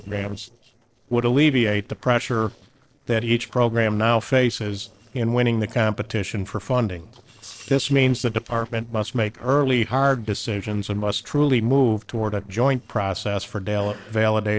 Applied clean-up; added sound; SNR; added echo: neural separator model SepFormer DNS4.